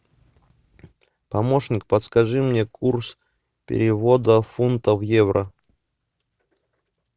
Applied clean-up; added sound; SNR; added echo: none; none; none; none.